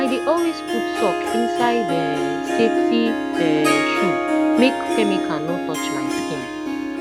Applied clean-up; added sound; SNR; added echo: none; Harp; -3 dB; none.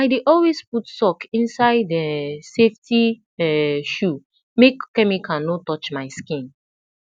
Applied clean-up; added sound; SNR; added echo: none; none; none; none.